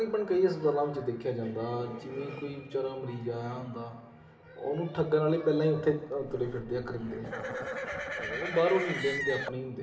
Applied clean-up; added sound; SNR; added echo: none; Livestock, farm animals, working animals; 6 dB; reverberation time 1.1 s.